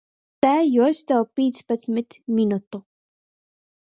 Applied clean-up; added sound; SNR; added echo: none; none; none; none.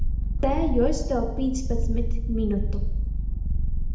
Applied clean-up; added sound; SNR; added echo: none; Purr; -5 dB; reverberation time 0.8 s.